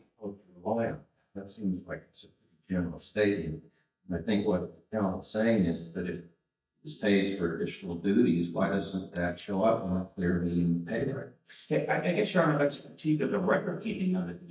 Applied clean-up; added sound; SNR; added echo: neural mask model DeepFilterNet 3.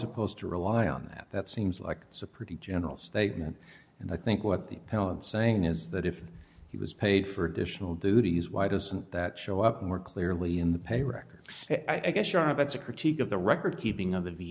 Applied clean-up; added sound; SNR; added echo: none; none; none; none.